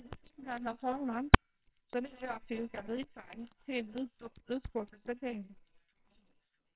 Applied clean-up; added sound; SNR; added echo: neural separator model SepFormer WHAMR!.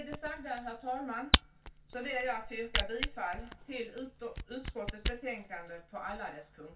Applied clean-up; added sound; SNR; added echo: none; Camera; -2 dB; reverberation time 0.2 s.